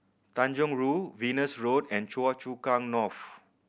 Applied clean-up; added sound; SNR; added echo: none; none; none; none.